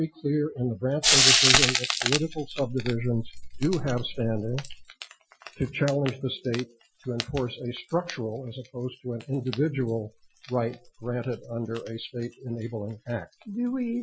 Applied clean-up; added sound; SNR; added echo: classical method Wiener filter.